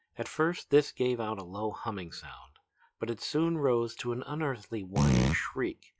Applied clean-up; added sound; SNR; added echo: classical method log-MMSE.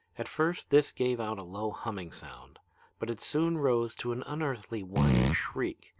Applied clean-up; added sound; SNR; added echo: none; Fart; -4 dB; none.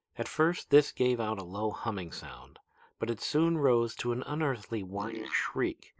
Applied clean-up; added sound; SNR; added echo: neural mask model Resemble Enhance denoiser.